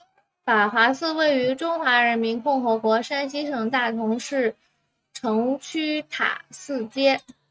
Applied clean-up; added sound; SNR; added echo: neural mask model RNNoise.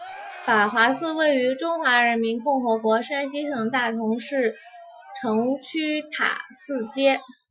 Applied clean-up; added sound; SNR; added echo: classical method Wiener filter.